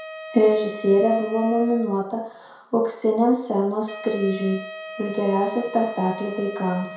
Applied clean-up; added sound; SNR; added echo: none; Wind instrument, woodwind instrument; 15 dB; reverberation time 0.5 s.